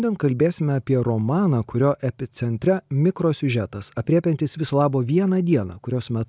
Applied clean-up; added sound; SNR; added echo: none; none; none; none.